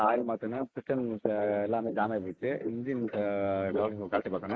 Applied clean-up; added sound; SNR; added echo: neural mask model Resemble Enhance denoiser.